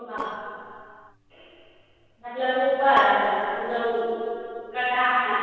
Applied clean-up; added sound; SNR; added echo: neural separator model SepFormer DNS4.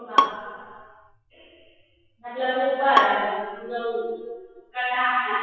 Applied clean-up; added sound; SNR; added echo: classical method WPE with log-MMSE.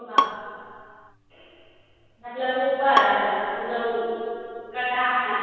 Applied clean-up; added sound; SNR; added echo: none; Bowed string instrument; 4 dB; reverberation time 2.2 s.